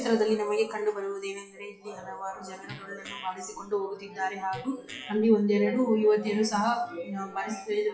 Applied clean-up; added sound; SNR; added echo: classical method WPE with log-MMSE.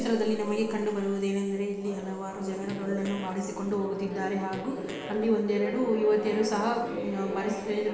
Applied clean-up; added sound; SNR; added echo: none; Fart; 18 dB; reverberation time 0.9 s.